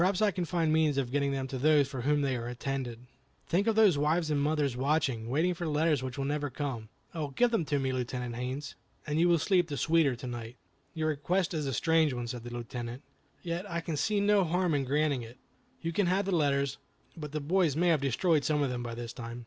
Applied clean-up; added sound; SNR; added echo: none; none; none; none.